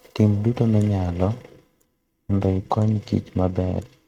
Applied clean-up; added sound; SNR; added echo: neural mask model RNNoise.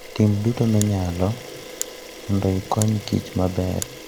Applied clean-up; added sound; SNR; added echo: none; Camera; 13 dB; none.